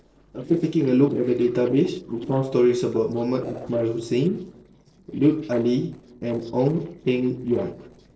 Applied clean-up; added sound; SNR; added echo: neural separator model SepFormer DNS4.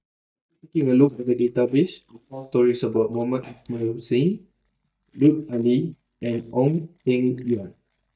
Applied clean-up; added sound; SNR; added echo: neural mask model DeepFilterNet 3.